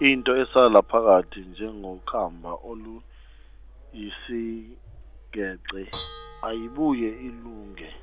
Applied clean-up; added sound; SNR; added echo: none; Dishes, pots, and pans / Bell; 19 dB; none.